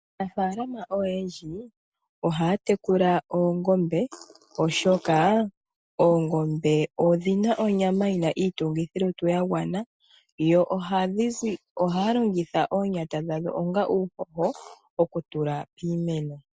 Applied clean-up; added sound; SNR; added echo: none; none; none; none.